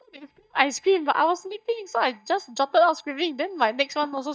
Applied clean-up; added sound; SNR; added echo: neural mask model DeepFilterNet 3.